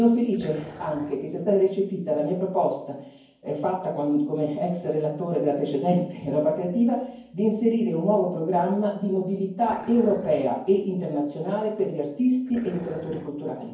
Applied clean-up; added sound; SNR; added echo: none; Dog; 19 dB; reverberation time 0.9 s.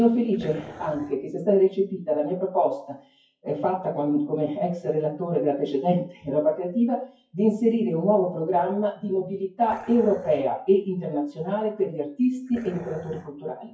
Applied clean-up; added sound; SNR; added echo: classical method WPE with log-MMSE.